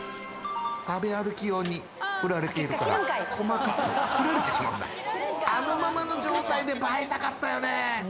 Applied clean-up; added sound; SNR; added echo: none; Motorcycle; 19 dB; none.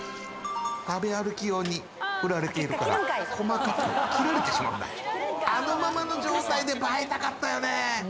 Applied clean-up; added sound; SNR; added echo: none; none; none; none.